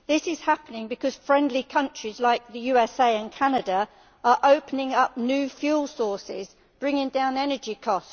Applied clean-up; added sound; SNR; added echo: none; none; none; none.